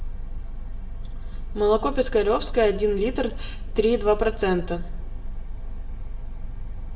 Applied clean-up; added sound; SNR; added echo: none; none; none; reverberation time 0.6 s.